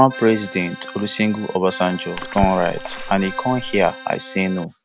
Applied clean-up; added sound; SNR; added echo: none; Water / Splash, splatter + Accordion; 11 dB; none.